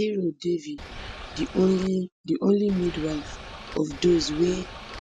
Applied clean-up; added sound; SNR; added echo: none; Boat, Water vehicle; 13 dB; none.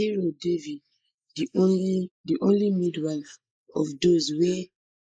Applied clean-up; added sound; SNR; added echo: neural mask model Resemble Enhance denoiser.